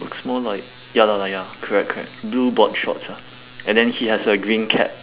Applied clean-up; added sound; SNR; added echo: none; none; none; none.